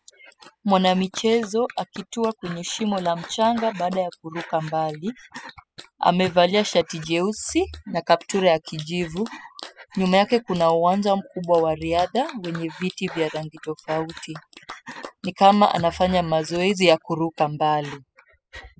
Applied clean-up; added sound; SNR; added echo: classical method spectral subtraction.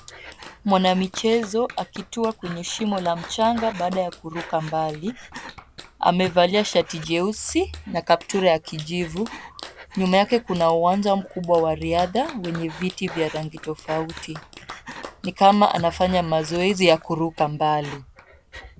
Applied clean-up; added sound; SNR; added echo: none; Breathing + Clapping; 18 dB; none.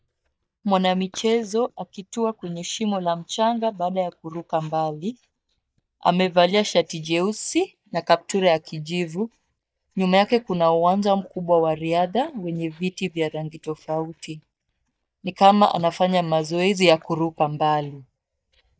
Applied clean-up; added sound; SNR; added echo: neural mask model DeepFilterNet 3.